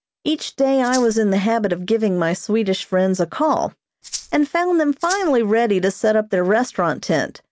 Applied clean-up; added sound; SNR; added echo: none; Rattle (instrument); 13 dB; none.